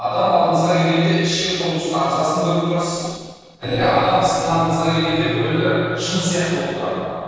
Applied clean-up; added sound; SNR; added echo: neural separator model SepFormer DNS4.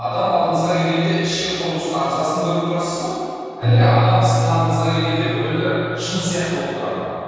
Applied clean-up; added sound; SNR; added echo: none; Keyboard (musical); 4 dB; reverberation time 2.2 s.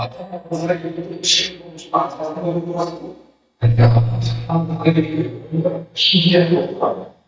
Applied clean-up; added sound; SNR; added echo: neural mask model DeepFilterNet 3.